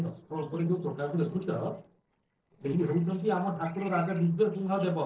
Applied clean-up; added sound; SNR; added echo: neural separator model SepFormer DNS4.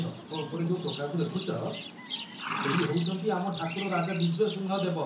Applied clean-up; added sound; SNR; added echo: none; Livestock, farm animals, working animals; 7 dB; reverberation time 0.6 s.